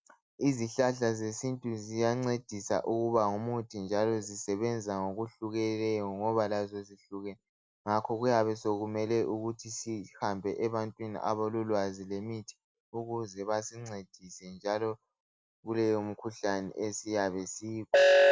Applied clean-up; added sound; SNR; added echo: none; none; none; none.